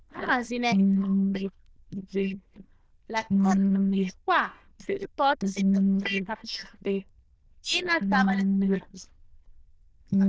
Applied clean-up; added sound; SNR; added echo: neural diffusion model UNIVERSE++.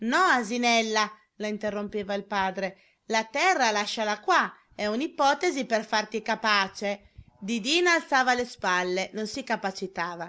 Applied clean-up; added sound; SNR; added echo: none; none; none; none.